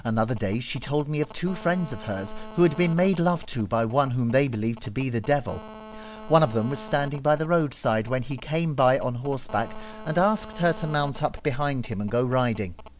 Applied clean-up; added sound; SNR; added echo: none; Telephone; 18 dB; none.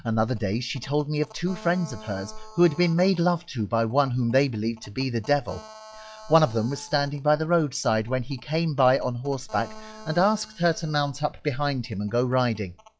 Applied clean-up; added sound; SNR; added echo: classical method log-MMSE.